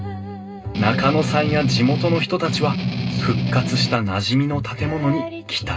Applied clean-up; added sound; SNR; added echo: none; Strum; 1 dB; reverberation time 0.2 s.